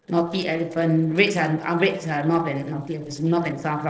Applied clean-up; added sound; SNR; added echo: neural separator model SepFormer DNS4.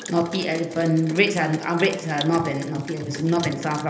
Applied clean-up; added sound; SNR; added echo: none; Rain; 13 dB; reverberation time 0.8 s.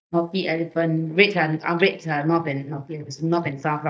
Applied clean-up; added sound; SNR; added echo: neural mask model DeepFilterNet 3.